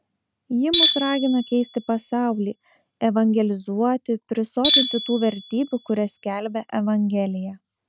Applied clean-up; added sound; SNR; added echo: none; Tools; 1 dB; none.